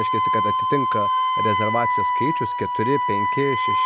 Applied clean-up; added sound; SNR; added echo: none; Wind instrument, woodwind instrument; -5 dB; none.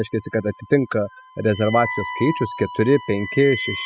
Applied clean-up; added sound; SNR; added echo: classical method spectral subtraction.